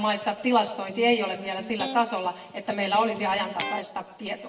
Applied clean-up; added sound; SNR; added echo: none; Electric guitar; 12 dB; reverberation time 0.9 s.